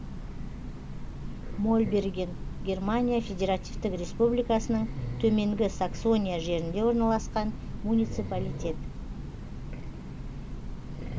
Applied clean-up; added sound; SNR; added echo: none; Train; 6 dB; none.